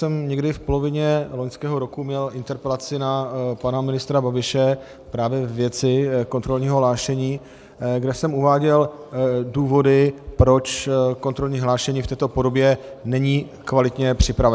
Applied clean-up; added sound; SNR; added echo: none; none; none; none.